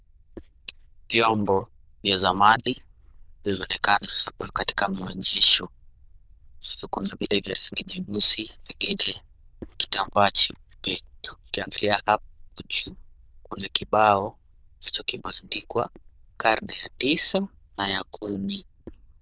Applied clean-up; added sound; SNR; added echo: neural diffusion model UNIVERSE++.